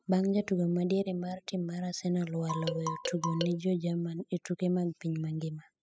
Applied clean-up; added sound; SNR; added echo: classical method spectral subtraction.